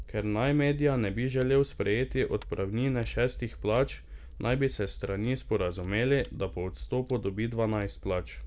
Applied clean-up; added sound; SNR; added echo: none; Fire; 13 dB; none.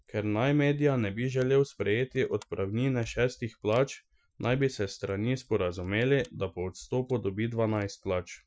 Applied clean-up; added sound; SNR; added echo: classical method Wiener filter.